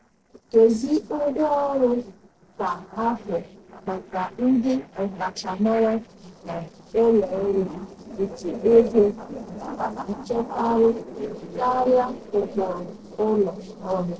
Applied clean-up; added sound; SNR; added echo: neural separator model SepFormer DNS4.